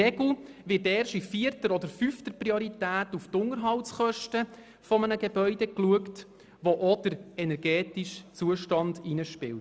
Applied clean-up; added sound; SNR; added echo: none; none; none; none.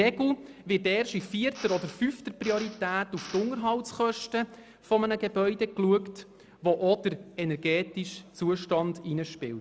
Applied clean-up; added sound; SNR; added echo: none; Drill; 19 dB; none.